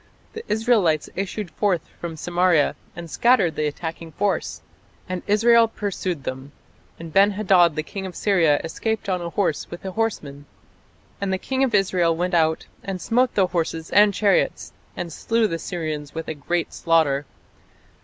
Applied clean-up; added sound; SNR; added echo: none; none; none; none.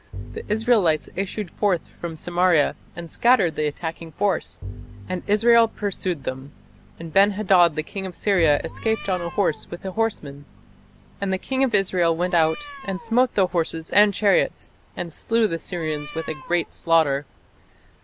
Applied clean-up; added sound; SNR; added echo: none; Meow + Bowed string instrument; 17 dB; none.